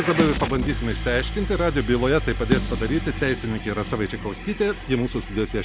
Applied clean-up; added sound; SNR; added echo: none; Snare drum + Engine starting / Car; 4 dB; none.